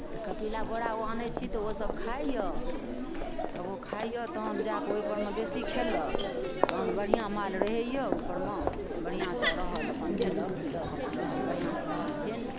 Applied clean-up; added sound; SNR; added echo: none; Crowd; -3 dB; none.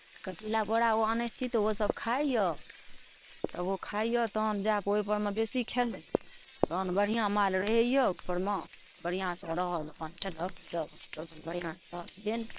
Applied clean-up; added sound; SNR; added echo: neural separator model SepFormer WHAM!.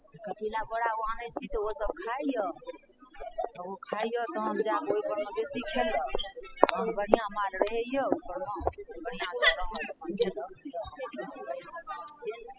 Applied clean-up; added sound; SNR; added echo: classical method spectral subtraction.